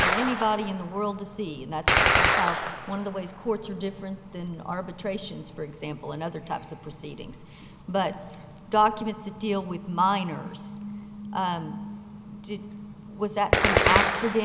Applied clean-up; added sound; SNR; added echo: none; Gunshot, gunfire; 0 dB; none.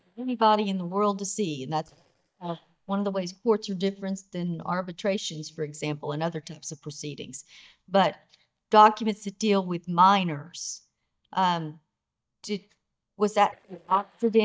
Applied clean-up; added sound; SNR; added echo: neural mask model DeepFilterNet 3.